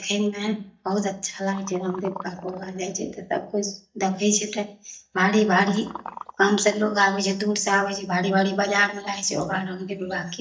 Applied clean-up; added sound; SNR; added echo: neural mask model DeepFilterNet 3.